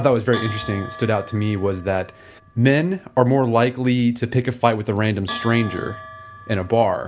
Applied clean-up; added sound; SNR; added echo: none; Bell; 17 dB; none.